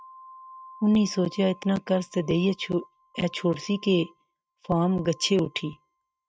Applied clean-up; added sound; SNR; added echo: neural mask model RNNoise.